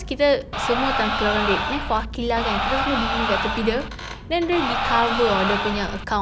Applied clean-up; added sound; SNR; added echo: none; Crowd; 1 dB; none.